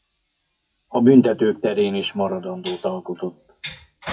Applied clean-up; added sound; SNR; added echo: classical method WPE with log-MMSE.